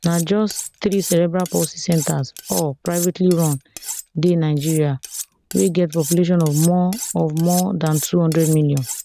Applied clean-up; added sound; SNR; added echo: none; Cutlery, silverware; 12 dB; none.